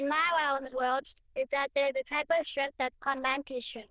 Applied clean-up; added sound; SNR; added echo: neural diffusion model UNIVERSE++.